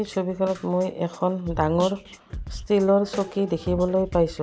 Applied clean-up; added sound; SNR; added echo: none; Drum kit; 14 dB; none.